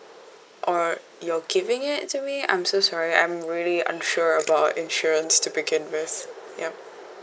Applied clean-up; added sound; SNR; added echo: neural mask model Resemble Enhance denoiser.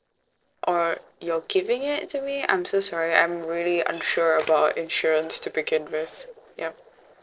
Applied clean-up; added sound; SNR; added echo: neural separator model SepFormer DNS4.